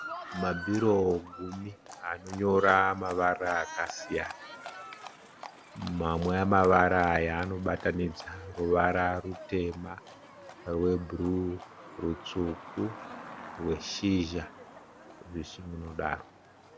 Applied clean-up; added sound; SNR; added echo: none; Livestock, farm animals, working animals; 15 dB; none.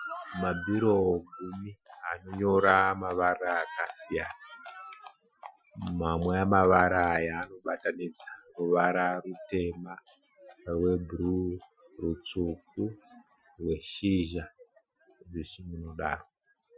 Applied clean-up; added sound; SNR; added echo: classical method Wiener filter.